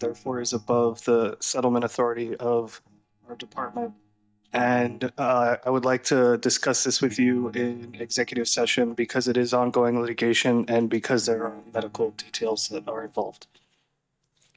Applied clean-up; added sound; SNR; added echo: neural mask model DeepFilterNet 3.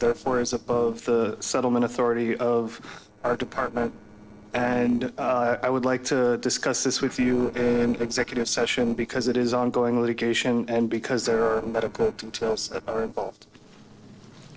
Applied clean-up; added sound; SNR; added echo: neural separator model SepFormer DNS4.